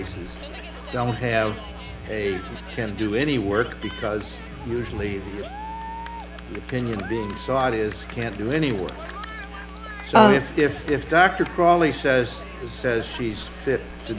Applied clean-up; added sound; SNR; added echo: none; Cheering; 16 dB; none.